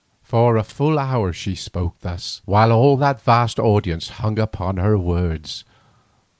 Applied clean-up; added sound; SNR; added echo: none; none; none; none.